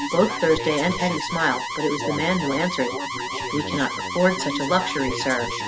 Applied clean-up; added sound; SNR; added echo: none; Alarm; 4 dB; none.